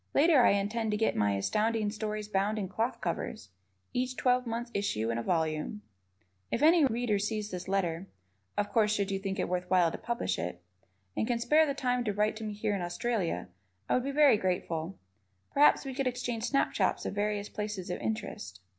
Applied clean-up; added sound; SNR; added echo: none; none; none; none.